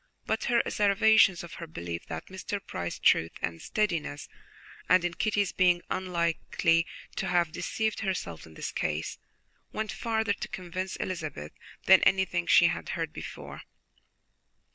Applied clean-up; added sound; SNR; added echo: none; none; none; none.